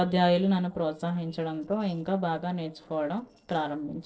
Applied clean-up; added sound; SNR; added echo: neural separator model SepFormer DNS4.